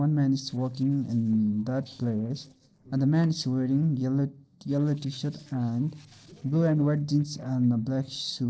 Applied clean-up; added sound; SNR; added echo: neural separator model SepFormer DNS4.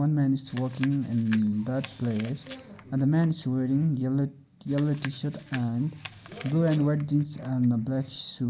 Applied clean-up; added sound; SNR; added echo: none; Chewing, mastication; 18 dB; none.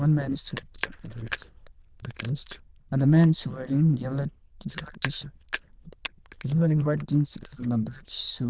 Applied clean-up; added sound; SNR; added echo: neural diffusion model UNIVERSE++.